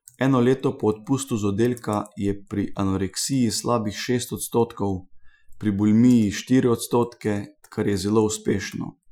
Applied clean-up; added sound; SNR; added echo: classical method Wiener filter.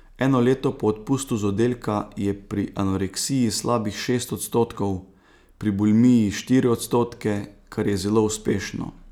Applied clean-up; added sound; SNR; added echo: none; none; none; none.